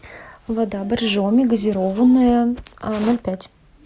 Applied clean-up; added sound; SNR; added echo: none; none; none; none.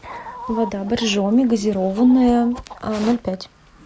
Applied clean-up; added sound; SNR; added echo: none; Chicken, rooster; 19 dB; none.